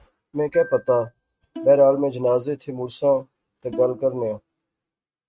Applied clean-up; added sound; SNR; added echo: neural mask model RNNoise.